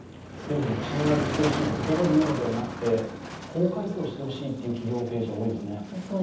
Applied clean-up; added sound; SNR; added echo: none; Motor vehicle (road); 7 dB; reverberation time 0.8 s.